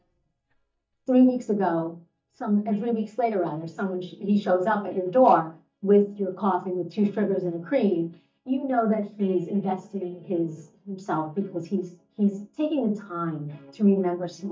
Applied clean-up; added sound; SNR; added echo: neural mask model DeepFilterNet 3.